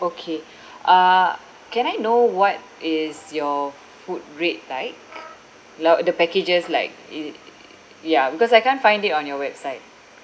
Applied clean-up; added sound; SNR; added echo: none; none; none; none.